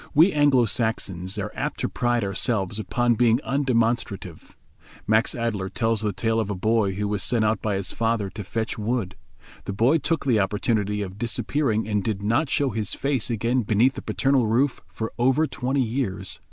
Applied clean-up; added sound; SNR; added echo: none; none; none; none.